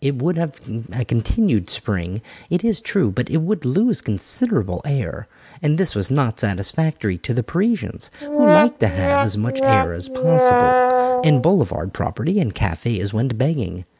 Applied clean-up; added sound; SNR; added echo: none; Brass instrument; -2 dB; none.